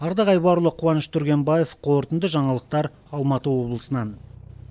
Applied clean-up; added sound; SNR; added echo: none; none; none; none.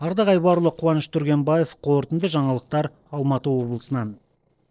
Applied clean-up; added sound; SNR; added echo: neural separator model SepFormer DNS4.